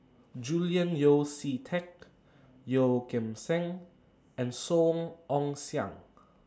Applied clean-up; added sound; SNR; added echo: none; none; none; none.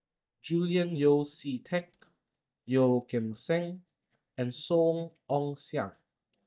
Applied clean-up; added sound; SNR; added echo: neural mask model DeepFilterNet 3.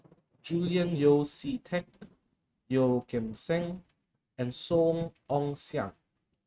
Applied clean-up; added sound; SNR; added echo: neural mask model RNNoise.